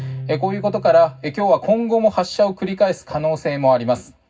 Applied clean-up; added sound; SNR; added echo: none; Guitar; 18 dB; reverberation time 0.4 s.